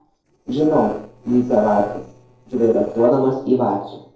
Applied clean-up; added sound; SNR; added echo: neural separator model SepFormer DNS4.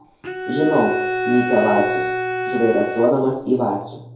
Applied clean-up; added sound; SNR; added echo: none; Bowed string instrument; 4 dB; reverberation time 2.2 s.